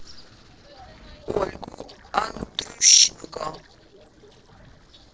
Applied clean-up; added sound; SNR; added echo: neural separator model SepFormer DNS4.